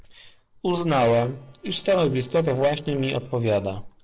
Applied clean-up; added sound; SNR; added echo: neural separator model SepFormer DNS4.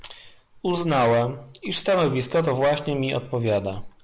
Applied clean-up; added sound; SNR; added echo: none; none; none; none.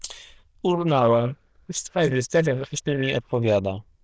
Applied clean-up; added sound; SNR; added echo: neural diffusion model UNIVERSE++.